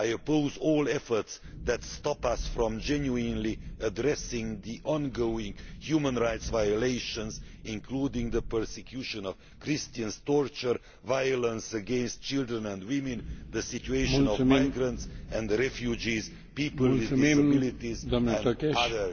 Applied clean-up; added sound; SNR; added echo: none; Thunderstorm; 12 dB; none.